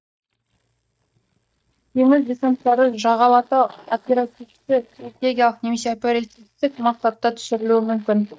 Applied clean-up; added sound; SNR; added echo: neural mask model DeepFilterNet 3.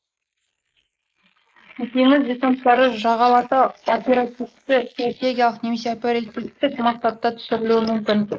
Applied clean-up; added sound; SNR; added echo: neural mask model Resemble Enhance denoiser.